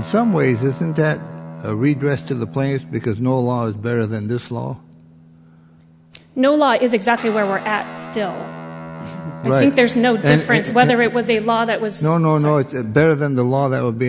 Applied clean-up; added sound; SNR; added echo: none; Guitar; 17 dB; none.